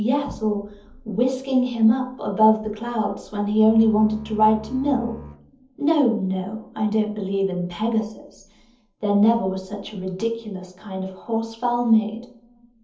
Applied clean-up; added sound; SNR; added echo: none; Bowed string instrument; 18 dB; reverberation time 0.7 s.